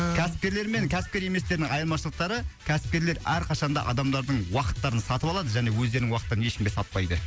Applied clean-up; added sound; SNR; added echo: none; none; none; none.